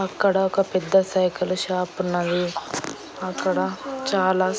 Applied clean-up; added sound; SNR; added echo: none; none; none; none.